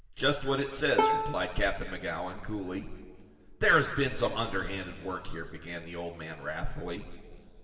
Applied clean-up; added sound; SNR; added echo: none; Bowed string instrument; 2 dB; reverberation time 2.8 s.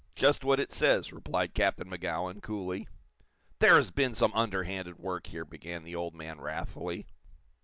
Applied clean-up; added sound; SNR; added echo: none; none; none; none.